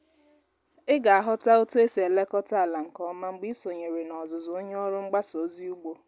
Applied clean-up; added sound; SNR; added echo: none; none; none; none.